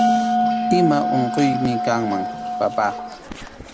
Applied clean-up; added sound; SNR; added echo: none; Bell; -1 dB; none.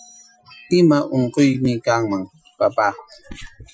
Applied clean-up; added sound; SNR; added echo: classical method Wiener filter.